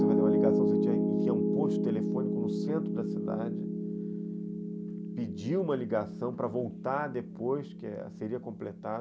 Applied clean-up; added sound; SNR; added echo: none; Piano; -5 dB; none.